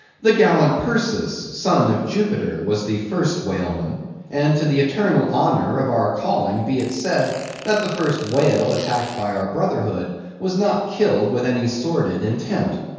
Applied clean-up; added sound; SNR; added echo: none; Fart; 18 dB; reverberation time 1.2 s.